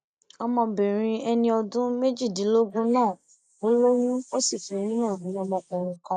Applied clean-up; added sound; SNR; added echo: neural mask model Resemble Enhance denoiser.